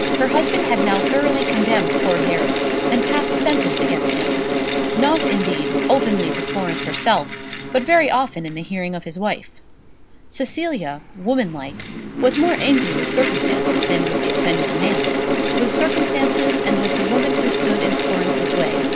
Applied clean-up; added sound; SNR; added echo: none; Mechanical fan; -2 dB; none.